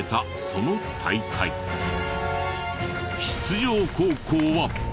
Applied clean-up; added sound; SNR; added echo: none; Wind instrument, woodwind instrument; 16 dB; none.